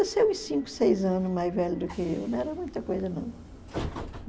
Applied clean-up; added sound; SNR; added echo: none; Train; 14 dB; none.